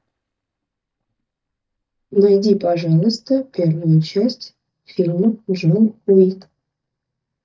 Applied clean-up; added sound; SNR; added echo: neural mask model DeepFilterNet 3.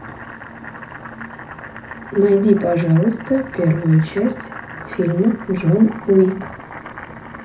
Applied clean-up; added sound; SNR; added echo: none; Boiling; 16 dB; reverberation time 0.4 s.